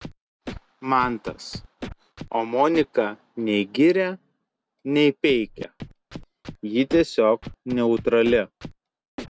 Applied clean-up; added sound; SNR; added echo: none; Scratching (performance technique); 17 dB; none.